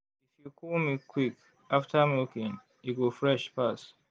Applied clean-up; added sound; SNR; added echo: none; none; none; none.